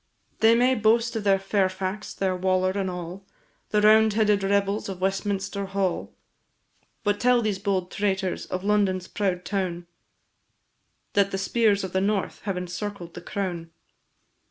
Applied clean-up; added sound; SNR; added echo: none; none; none; none.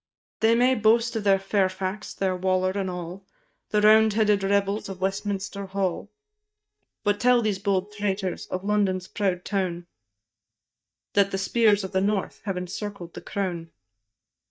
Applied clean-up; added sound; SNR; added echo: neural mask model DeepFilterNet 3.